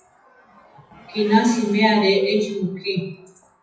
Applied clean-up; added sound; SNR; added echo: classical method WPE with log-MMSE.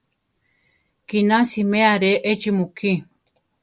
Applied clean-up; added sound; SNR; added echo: none; none; none; none.